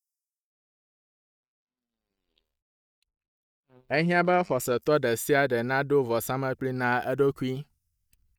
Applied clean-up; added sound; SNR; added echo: neural mask model DeepFilterNet 3.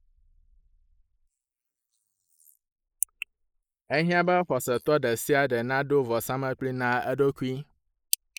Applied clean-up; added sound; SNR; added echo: neural mask model Resemble Enhance denoiser.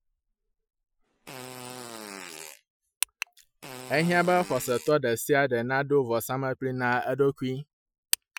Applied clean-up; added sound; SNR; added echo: classical method Wiener filter.